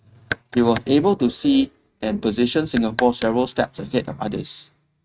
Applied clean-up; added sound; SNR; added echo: neural mask model RNNoise.